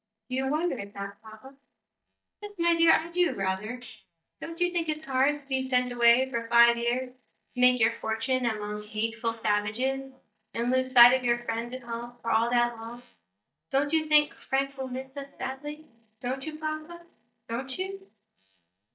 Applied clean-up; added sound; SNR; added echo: neural mask model DeepFilterNet 3.